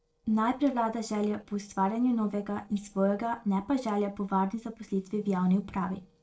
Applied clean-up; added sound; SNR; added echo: neural separator model SepFormer DNS4.